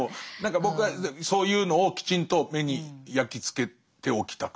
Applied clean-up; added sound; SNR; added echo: none; none; none; none.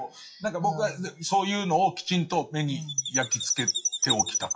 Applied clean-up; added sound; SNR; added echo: classical method WPE with log-MMSE.